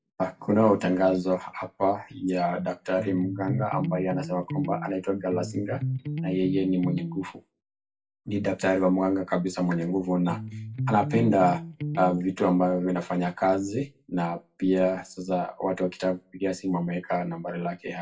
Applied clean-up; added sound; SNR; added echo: none; Electric guitar; 6 dB; reverberation time 0.2 s.